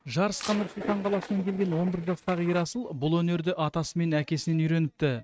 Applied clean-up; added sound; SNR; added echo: neural mask model RNNoise.